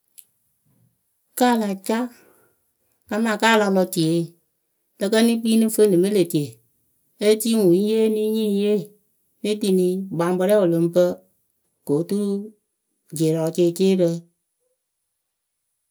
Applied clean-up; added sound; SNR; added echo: none; none; none; none.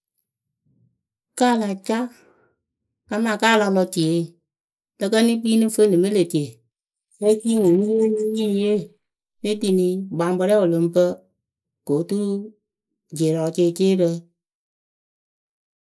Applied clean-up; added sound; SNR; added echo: neural mask model Resemble Enhance denoiser.